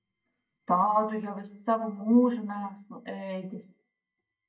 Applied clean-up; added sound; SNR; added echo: neural mask model DeepFilterNet 3.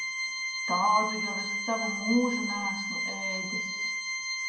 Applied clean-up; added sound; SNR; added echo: none; Organ; 1 dB; reverberation time 1.0 s.